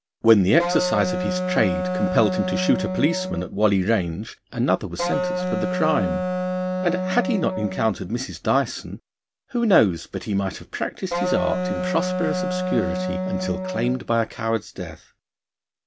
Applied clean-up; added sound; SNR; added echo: none; Wind instrument, woodwind instrument; 2 dB; none.